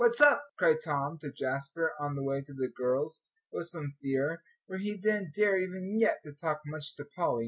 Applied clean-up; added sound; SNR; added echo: none; none; none; none.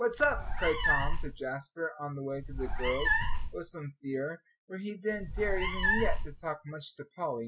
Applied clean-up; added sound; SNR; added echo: none; Meow; -4 dB; none.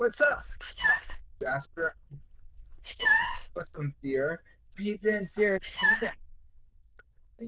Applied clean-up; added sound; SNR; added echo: neural diffusion model UNIVERSE++.